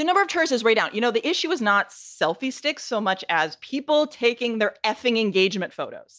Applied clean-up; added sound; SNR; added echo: none; none; none; none.